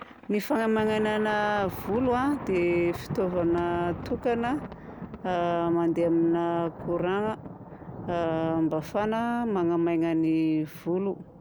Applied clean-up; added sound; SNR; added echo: none; Thunder; 13 dB; none.